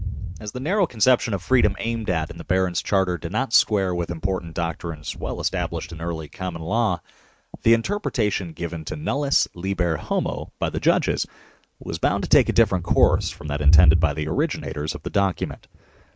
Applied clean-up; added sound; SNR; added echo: neural mask model RNNoise.